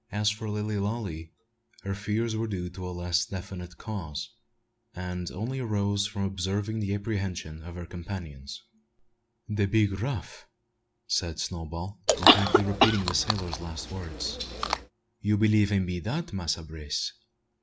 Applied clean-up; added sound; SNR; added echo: none; Chewing, mastication / Cough; -4 dB; none.